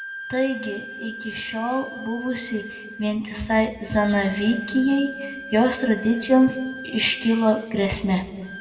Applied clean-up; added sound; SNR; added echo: none; Bowed string instrument; 14 dB; reverberation time 1.7 s.